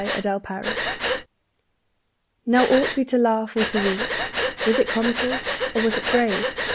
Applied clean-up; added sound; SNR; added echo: none; Breathing; 2 dB; none.